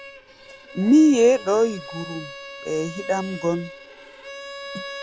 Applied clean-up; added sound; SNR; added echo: none; Bowed string instrument; 15 dB; none.